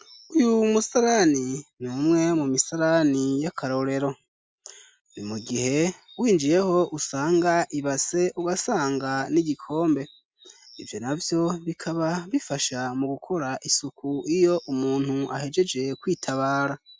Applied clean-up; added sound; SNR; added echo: none; none; none; none.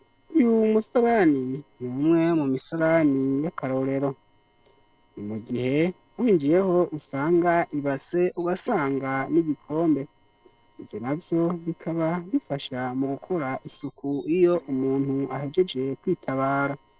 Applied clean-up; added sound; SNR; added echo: neural separator model SepFormer DNS4.